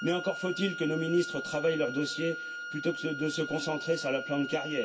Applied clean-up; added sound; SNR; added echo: none; Wind instrument, woodwind instrument; 8 dB; reverberation time 0.2 s.